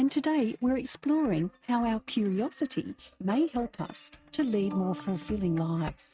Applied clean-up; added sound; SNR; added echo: neural mask model RNNoise.